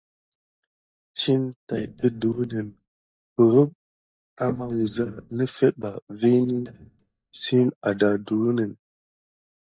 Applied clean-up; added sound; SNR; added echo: neural mask model DeepFilterNet 3.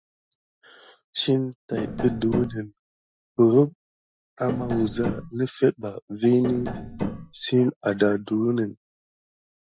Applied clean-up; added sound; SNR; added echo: classical method Wiener filter.